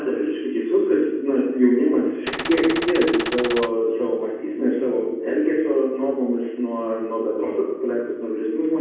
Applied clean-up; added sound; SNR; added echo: none; Gunshot, gunfire; 7 dB; reverberation time 1.1 s.